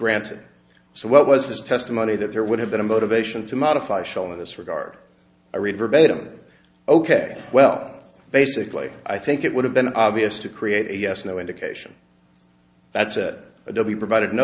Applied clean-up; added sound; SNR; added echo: none; none; none; none.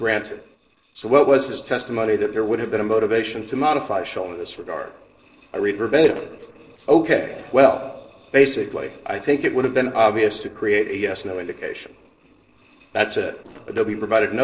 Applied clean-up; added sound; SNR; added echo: neural separator model SepFormer DNS4.